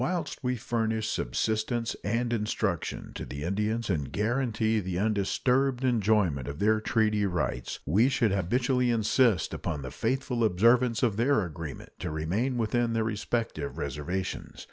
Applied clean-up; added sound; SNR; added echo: none; none; none; none.